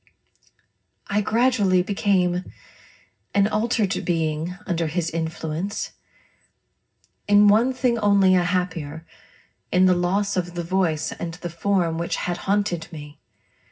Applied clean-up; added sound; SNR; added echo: none; none; none; reverberation time 0.4 s.